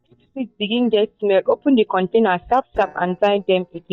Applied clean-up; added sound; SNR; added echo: neural mask model DeepFilterNet 3.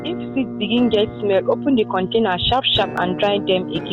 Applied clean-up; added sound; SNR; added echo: none; Musical instrument; 10 dB; none.